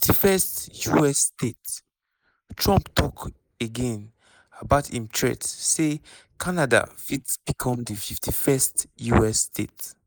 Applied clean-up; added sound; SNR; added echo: neural mask model Resemble Enhance denoiser.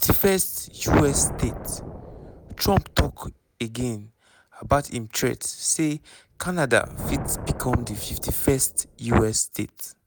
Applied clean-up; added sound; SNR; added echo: none; Thunder; 13 dB; none.